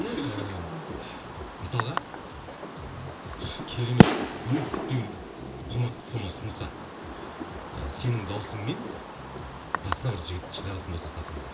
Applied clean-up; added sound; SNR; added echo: none; Fireworks; -3 dB; reverberation time 0.2 s.